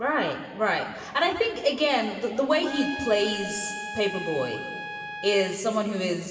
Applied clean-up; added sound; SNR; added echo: none; Trumpet; 10 dB; reverberation time 2.5 s.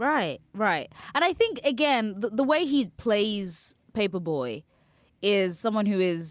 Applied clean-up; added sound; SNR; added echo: none; none; none; none.